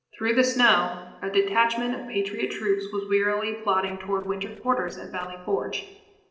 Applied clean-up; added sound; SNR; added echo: neural separator model SepFormer DNS4.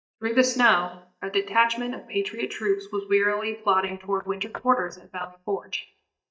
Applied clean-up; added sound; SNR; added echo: neural mask model DeepFilterNet 3.